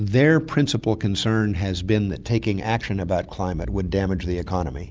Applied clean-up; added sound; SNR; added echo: none; none; none; none.